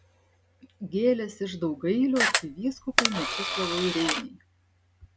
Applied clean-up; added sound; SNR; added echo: none; Camera; -2 dB; none.